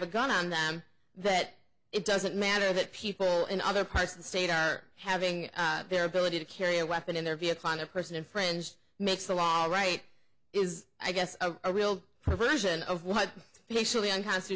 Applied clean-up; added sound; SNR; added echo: none; none; none; none.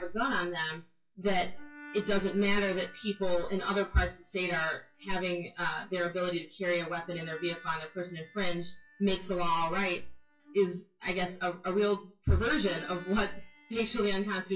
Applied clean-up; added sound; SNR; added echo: classical method WPE with log-MMSE.